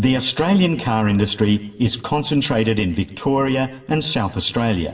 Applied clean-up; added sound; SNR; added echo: none; none; none; reverberation time 1.7 s.